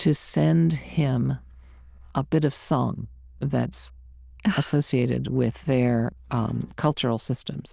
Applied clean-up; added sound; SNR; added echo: neural diffusion model UNIVERSE++.